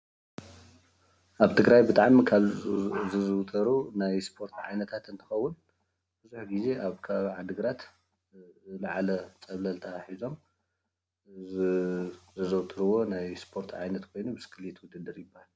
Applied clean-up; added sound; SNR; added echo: none; none; none; none.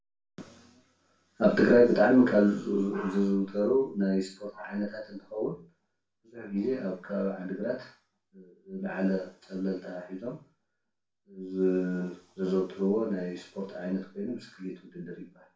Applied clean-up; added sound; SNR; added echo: none; none; none; reverberation time 0.3 s.